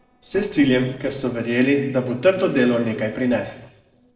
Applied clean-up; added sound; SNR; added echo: neural separator model SepFormer DNS4.